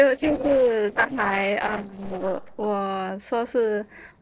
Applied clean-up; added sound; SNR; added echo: neural separator model SepFormer DNS4.